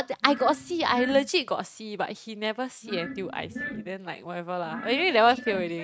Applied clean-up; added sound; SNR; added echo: neural mask model RNNoise.